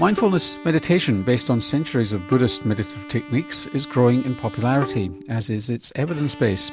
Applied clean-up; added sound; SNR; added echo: none; Bowed string instrument + Bowed string instrument; 13 dB; none.